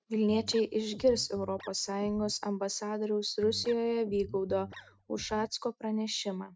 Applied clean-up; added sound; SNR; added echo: neural mask model RNNoise.